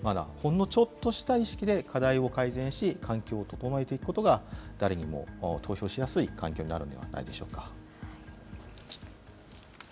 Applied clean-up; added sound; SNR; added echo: none; none; none; none.